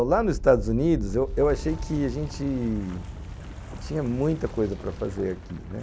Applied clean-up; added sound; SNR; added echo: none; Wind; 8 dB; none.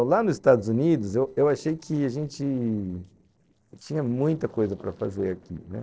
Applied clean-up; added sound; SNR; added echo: neural separator model SepFormer DNS4.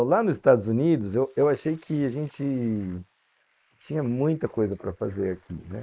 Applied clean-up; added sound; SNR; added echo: neural mask model Resemble Enhance denoiser.